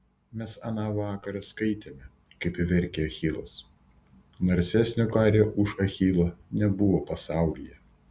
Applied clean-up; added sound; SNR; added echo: none; none; none; none.